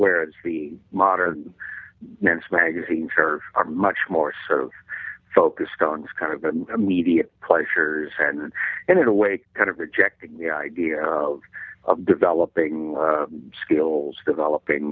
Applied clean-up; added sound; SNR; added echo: none; none; none; none.